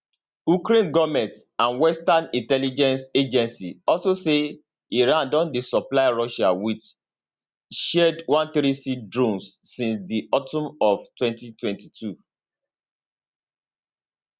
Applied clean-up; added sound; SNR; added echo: none; none; none; none.